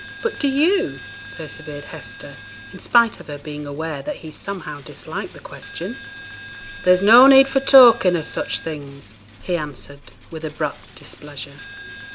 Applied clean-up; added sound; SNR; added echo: none; Coin (dropping); 16 dB; none.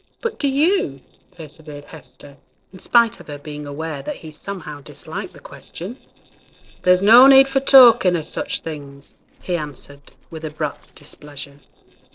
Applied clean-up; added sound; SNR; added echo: neural separator model SepFormer DNS4.